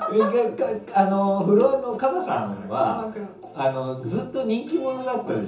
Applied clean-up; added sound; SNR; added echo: none; none; none; reverberation time 0.6 s.